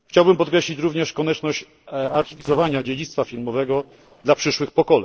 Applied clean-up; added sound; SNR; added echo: neural separator model SepFormer DNS4.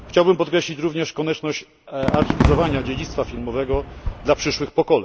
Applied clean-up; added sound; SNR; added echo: none; Fireworks; 5 dB; none.